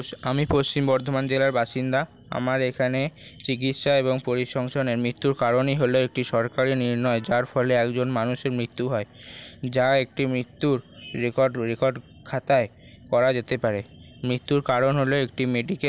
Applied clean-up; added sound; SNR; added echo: none; none; none; none.